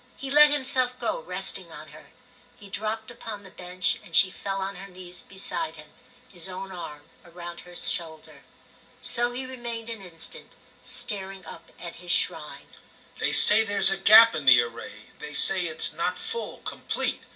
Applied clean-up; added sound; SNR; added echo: none; none; none; reverberation time 0.4 s.